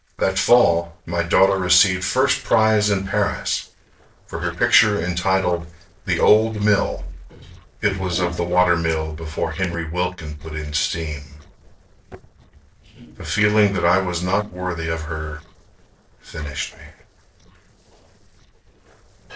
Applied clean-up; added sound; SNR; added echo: neural separator model SepFormer DNS4.